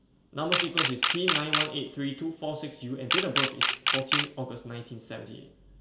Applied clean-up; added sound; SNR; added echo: none; Camera; -5 dB; reverberation time 1.1 s.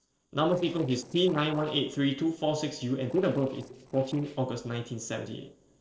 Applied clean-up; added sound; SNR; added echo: neural separator model SepFormer DNS4.